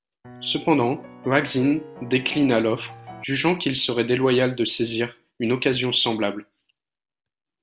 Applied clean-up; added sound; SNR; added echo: none; Piano; 17 dB; none.